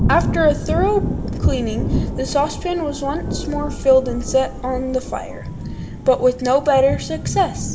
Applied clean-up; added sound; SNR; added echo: none; Thunder / Rain; 4 dB; reverberation time 1.1 s.